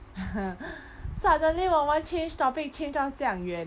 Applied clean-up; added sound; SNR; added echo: none; none; none; none.